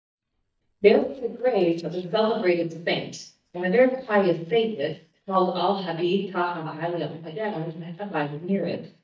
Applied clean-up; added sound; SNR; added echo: neural mask model DeepFilterNet 3.